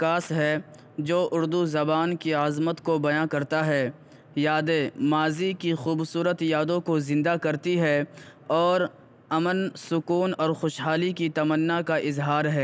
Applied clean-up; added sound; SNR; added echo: none; none; none; none.